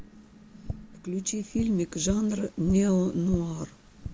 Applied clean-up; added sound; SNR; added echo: none; Tap; 12 dB; none.